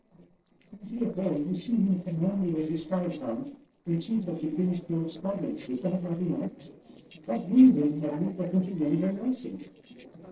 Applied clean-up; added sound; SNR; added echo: neural separator model SepFormer DNS4.